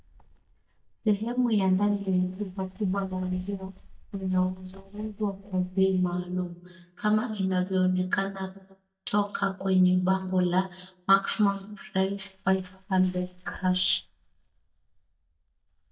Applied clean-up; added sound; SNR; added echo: neural mask model DeepFilterNet 3.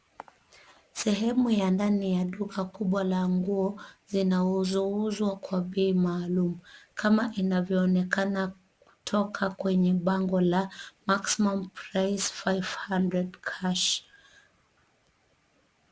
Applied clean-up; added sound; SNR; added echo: none; none; none; none.